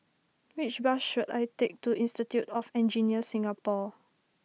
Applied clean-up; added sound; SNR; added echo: none; none; none; none.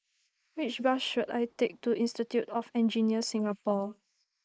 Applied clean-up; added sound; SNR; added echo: neural mask model Resemble Enhance denoiser.